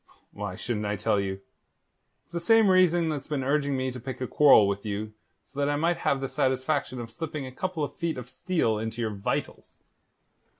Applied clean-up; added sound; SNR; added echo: none; none; none; none.